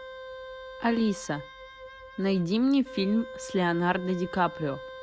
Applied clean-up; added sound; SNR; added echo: none; Wind instrument, woodwind instrument; 14 dB; none.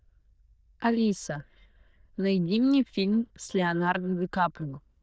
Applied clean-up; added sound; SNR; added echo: neural diffusion model UNIVERSE++.